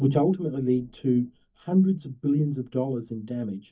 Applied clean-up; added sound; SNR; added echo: neural mask model DeepFilterNet 3.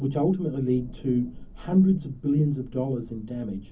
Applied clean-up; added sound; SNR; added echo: none; Thunder / Rain; 18 dB; reverberation time 0.3 s.